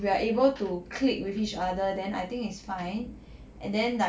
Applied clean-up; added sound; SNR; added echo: none; none; none; none.